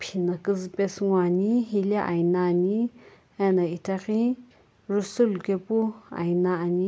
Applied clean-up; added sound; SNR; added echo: none; none; none; none.